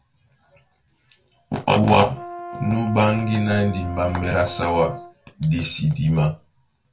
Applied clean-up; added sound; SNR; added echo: none; Brass instrument; 13 dB; reverberation time 0.2 s.